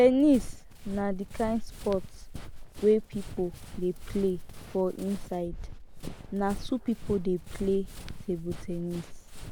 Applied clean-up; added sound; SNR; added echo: none; Run; 10 dB; none.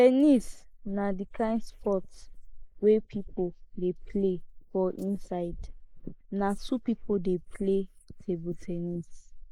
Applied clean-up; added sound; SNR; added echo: neural mask model Resemble Enhance denoiser.